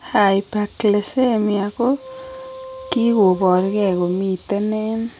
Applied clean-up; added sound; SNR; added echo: none; Wind instrument, woodwind instrument; 18 dB; none.